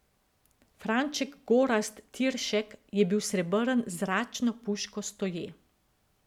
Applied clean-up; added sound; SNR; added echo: none; none; none; none.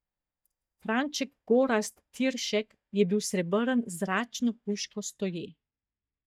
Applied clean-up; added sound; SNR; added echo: neural mask model DeepFilterNet 3.